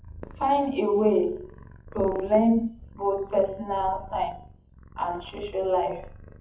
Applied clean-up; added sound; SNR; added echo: classical method WPE with log-MMSE.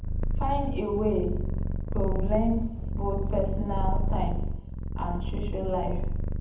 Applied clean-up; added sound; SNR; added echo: none; Purr; -4 dB; reverberation time 0.8 s.